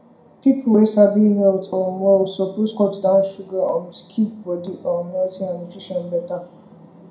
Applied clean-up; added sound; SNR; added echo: none; none; none; reverberation time 0.4 s.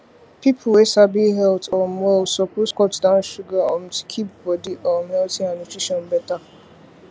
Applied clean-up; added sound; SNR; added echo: none; none; none; none.